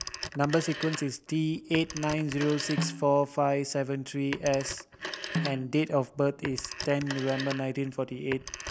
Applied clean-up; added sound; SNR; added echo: none; Telephone + Snare drum; 9 dB; none.